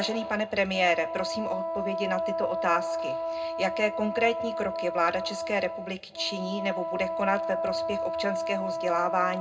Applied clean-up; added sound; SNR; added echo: none; Wind instrument, woodwind instrument; 2 dB; reverberation time 0.2 s.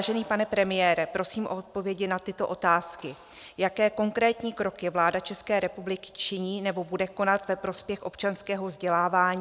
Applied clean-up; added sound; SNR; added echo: none; none; none; none.